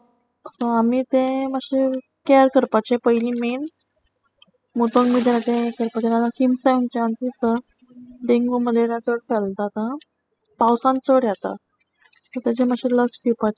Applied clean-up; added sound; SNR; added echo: classical method spectral subtraction.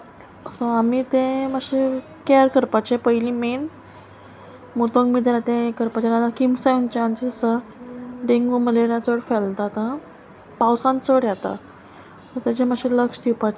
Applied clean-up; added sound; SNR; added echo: none; none; none; none.